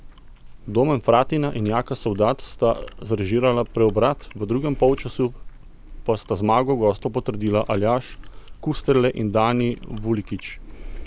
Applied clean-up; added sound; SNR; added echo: none; Chewing, mastication; 14 dB; none.